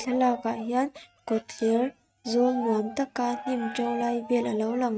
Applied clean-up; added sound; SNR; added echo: neural mask model RNNoise.